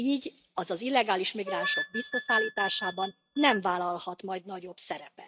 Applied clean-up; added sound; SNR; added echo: neural mask model RNNoise.